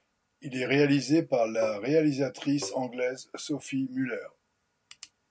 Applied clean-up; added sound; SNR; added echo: none; Tap; 14 dB; none.